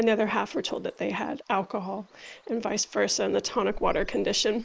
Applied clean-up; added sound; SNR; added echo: neural mask model Resemble Enhance denoiser.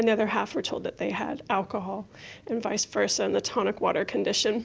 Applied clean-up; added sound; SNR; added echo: none; none; none; none.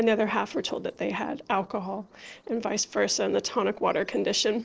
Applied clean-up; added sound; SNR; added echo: neural separator model SepFormer DNS4.